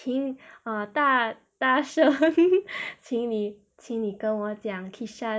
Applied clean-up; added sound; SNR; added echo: none; none; none; none.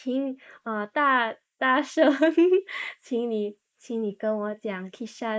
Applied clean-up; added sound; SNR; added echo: neural mask model Resemble Enhance denoiser.